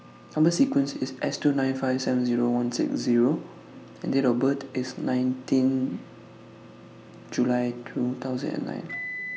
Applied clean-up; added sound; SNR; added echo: none; Microwave oven; 18 dB; none.